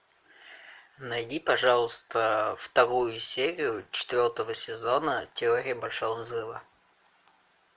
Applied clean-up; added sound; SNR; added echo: none; none; none; none.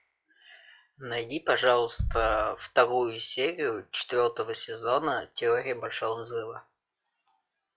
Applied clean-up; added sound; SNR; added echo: classical method log-MMSE.